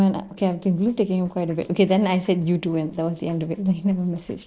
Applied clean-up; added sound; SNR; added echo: neural separator model SepFormer DNS4.